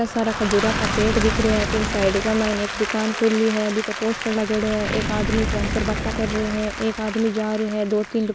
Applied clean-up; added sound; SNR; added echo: none; Applause / Crowd + Fire; 4 dB; none.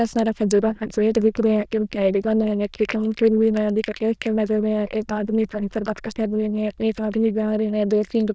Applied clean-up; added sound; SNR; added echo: neural diffusion model UNIVERSE++.